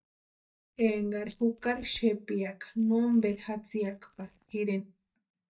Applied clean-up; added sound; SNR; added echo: neural mask model DeepFilterNet 3.